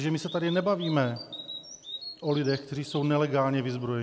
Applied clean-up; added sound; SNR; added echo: none; Bird vocalization, bird call, bird song; 16 dB; none.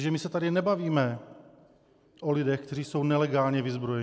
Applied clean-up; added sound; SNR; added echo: none; none; none; none.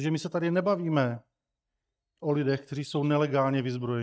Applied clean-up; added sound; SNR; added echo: neural mask model DeepFilterNet 3.